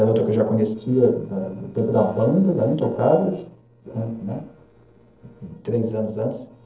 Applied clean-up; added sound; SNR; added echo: neural separator model SepFormer DNS4.